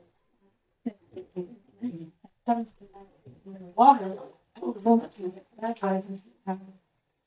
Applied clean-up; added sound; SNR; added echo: neural mask model DeepFilterNet 3.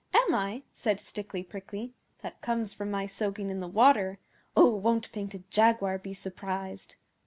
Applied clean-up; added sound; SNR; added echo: none; none; none; none.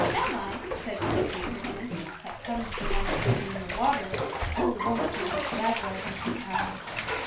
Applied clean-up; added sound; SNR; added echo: none; Bathtub (filling or washing); -3 dB; reverberation time 0.2 s.